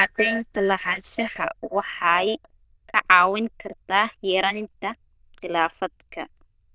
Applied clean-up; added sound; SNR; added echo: neural diffusion model UNIVERSE++.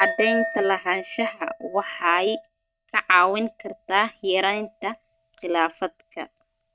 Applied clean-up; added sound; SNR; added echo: neural mask model RNNoise.